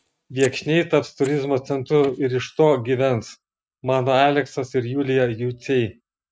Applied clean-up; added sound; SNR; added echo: neural mask model RNNoise.